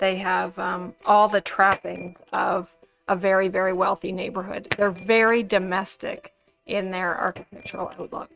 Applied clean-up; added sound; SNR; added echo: neural mask model RNNoise.